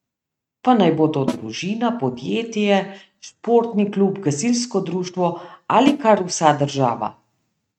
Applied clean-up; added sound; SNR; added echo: neural mask model RNNoise.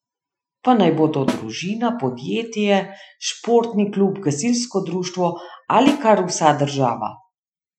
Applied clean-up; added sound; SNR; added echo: classical method Wiener filter.